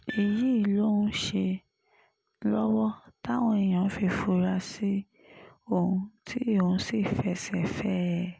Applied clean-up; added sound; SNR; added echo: none; Piano; 18 dB; none.